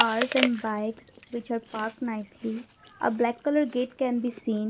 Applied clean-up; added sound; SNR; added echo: none; Chewing, mastication; 7 dB; none.